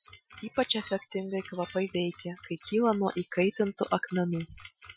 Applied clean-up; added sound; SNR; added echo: classical method Wiener filter.